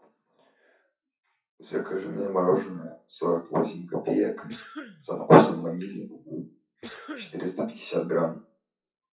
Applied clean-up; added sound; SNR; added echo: classical method WPE with log-MMSE.